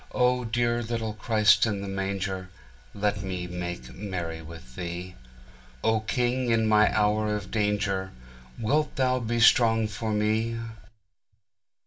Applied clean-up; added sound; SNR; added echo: none; Bowed string instrument; 15 dB; reverberation time 0.2 s.